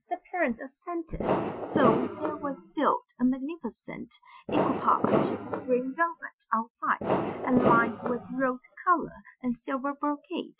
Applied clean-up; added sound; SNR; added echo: classical method Wiener filter.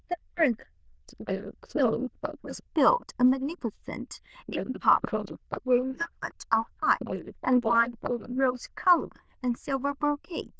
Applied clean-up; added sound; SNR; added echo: neural diffusion model UNIVERSE++.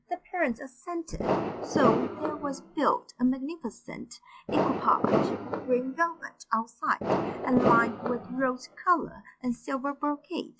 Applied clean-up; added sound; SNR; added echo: classical method log-MMSE.